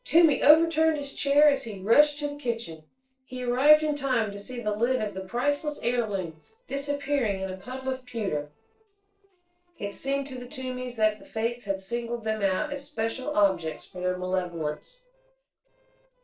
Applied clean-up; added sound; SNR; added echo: neural separator model SepFormer DNS4.